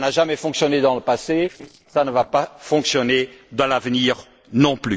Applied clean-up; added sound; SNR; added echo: neural separator model SepFormer DNS4.